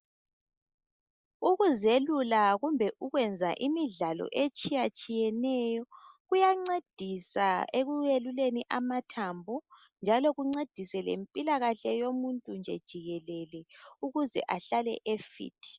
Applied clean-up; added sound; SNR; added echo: neural mask model Resemble Enhance denoiser.